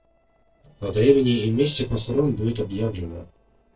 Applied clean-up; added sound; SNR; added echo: neural separator model SepFormer DNS4.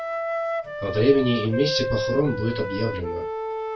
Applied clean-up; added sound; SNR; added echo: none; Wind instrument, woodwind instrument; 4 dB; reverberation time 0.2 s.